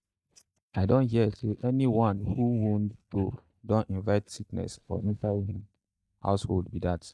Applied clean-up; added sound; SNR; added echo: neural mask model DeepFilterNet 3.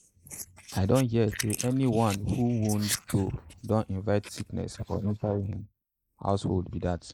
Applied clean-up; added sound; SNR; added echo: neural mask model Resemble Enhance denoiser.